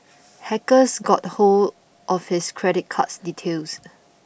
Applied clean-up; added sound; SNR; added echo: none; none; none; none.